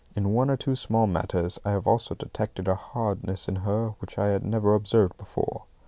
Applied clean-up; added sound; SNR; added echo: none; none; none; none.